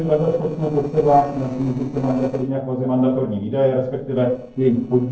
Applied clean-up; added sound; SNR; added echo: neural separator model SepFormer DNS4.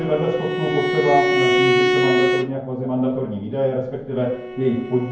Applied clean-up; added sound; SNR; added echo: none; Bowed string instrument; 0 dB; reverberation time 0.9 s.